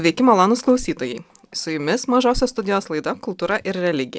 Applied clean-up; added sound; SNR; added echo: none; none; none; none.